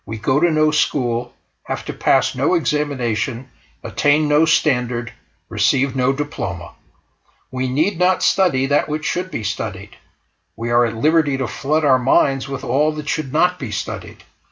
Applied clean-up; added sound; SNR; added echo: none; none; none; none.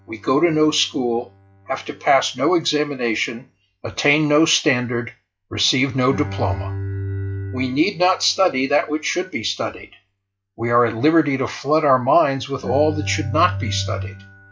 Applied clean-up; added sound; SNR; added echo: classical method log-MMSE.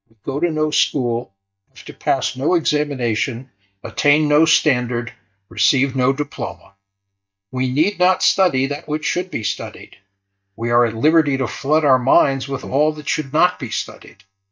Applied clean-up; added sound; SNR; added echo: neural mask model DeepFilterNet 3.